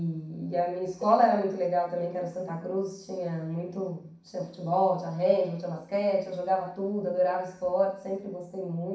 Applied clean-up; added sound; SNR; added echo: none; Cowbell; 20 dB; reverberation time 0.6 s.